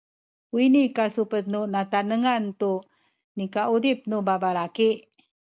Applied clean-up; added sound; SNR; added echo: none; none; none; none.